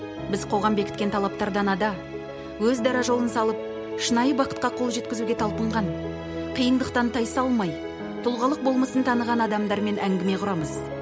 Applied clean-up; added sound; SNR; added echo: none; none; none; none.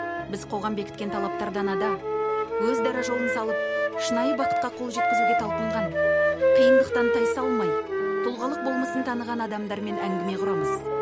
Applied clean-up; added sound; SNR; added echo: none; Wind instrument, woodwind instrument; -4 dB; none.